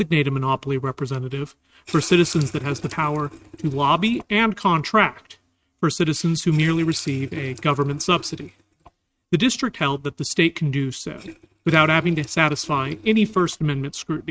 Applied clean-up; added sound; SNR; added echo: neural mask model RNNoise.